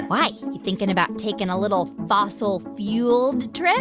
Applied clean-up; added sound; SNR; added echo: none; none; none; none.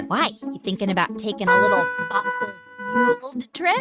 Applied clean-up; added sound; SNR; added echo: neural mask model RNNoise.